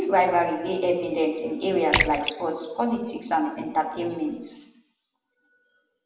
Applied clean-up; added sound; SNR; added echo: none; Splash, splatter; 4 dB; reverberation time 0.9 s.